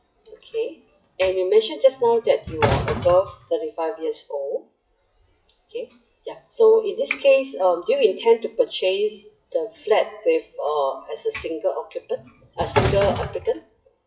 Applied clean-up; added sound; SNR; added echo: classical method WPE with log-MMSE.